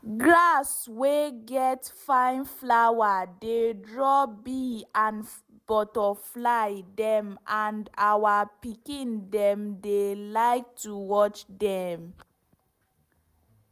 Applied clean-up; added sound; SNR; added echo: none; none; none; none.